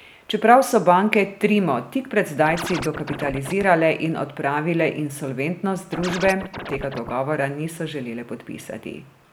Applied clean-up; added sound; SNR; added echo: none; Scratching (performance technique); 11 dB; none.